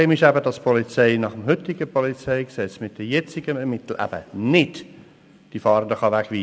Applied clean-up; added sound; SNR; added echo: none; none; none; none.